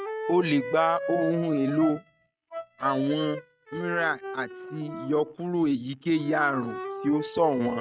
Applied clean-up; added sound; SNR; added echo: neural mask model RNNoise.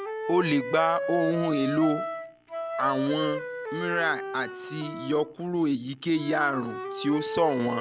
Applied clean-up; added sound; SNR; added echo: none; Wind instrument, woodwind instrument; 6 dB; none.